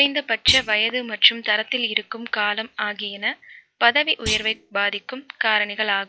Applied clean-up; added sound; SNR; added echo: classical method log-MMSE.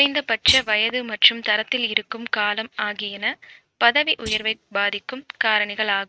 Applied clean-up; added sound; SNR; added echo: neural mask model RNNoise.